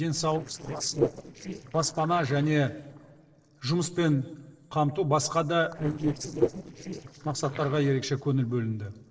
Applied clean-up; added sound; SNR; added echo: neural separator model SepFormer DNS4.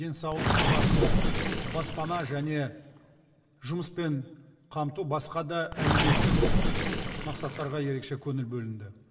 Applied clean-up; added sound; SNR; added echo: none; Gurgling; -4 dB; reverberation time 1.7 s.